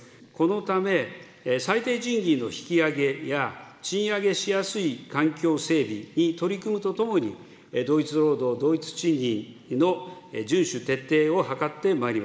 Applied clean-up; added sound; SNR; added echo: neural mask model Resemble Enhance denoiser.